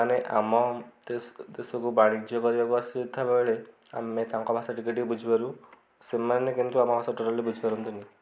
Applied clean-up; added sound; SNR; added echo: none; none; none; none.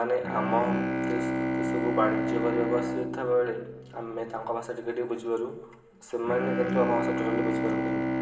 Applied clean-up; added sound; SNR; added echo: none; Bowed string instrument; 0 dB; reverberation time 1.2 s.